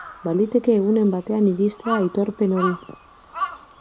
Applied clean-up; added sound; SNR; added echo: none; Crow; 12 dB; none.